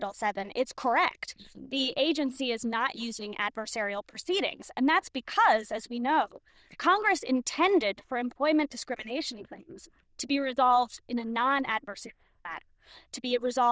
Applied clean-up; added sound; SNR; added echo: neural diffusion model UNIVERSE++.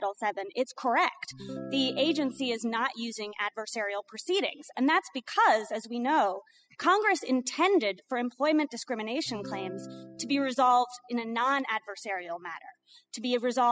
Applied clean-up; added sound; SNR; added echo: classical method spectral subtraction.